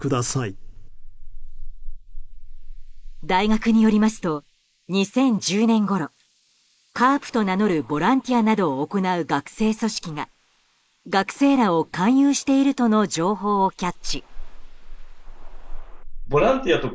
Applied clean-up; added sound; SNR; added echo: neural mask model Resemble Enhance denoiser.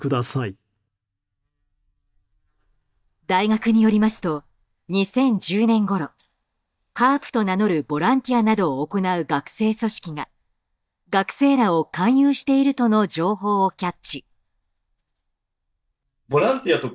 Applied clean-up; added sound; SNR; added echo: neural mask model DeepFilterNet 3.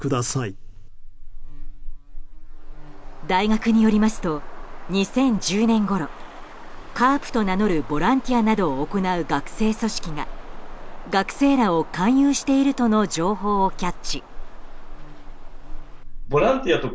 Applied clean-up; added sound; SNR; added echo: none; Buzz; 8 dB; none.